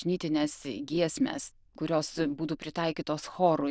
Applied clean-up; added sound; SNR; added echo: neural diffusion model UNIVERSE++.